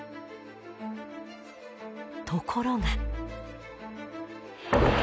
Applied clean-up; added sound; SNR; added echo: none; none; none; none.